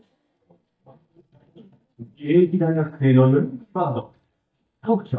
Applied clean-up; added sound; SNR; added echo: neural mask model DeepFilterNet 3.